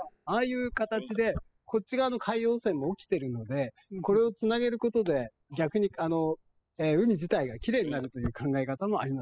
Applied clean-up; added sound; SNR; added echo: classical method spectral subtraction.